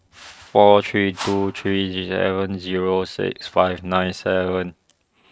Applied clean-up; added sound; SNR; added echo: neural mask model RNNoise.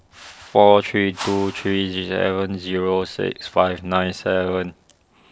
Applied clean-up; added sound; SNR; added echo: none; Whoosh, swoosh, swish; 15 dB; none.